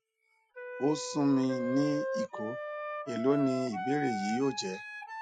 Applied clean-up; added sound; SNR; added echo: classical method Wiener filter.